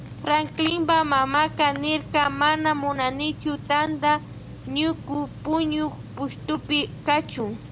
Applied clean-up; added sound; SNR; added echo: none; Tick-tock; 14 dB; none.